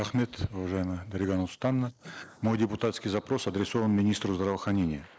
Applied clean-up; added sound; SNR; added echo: neural mask model Resemble Enhance denoiser.